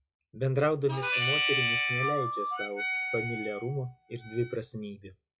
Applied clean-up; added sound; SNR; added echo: classical method log-MMSE.